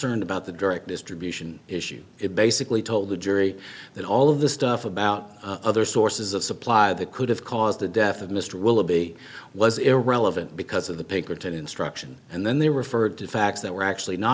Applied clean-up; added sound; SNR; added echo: none; none; none; none.